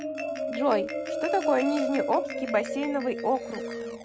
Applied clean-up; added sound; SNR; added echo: none; Marimba, xylophone; 3 dB; none.